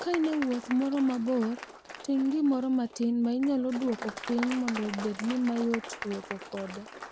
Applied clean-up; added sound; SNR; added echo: none; Applause; 12 dB; none.